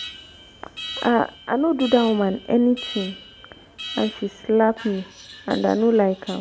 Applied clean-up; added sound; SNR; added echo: none; Alarm; 15 dB; none.